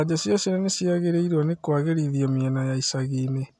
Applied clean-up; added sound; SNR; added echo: none; none; none; none.